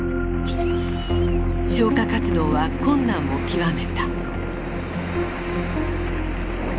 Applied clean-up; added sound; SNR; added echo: none; none; none; none.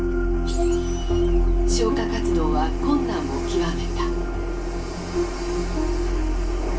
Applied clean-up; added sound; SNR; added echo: none; none; none; reverberation time 0.2 s.